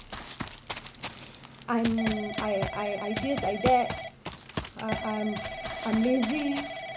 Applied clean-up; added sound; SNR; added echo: none; Run + Telephone / Typing; 6 dB; none.